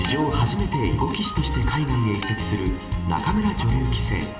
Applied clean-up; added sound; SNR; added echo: none; Chink, clink; 13 dB; reverberation time 0.9 s.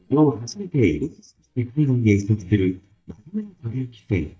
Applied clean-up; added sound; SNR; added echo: neural mask model DeepFilterNet 3.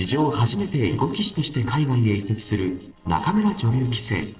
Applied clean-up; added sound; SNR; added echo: neural separator model SepFormer DNS4.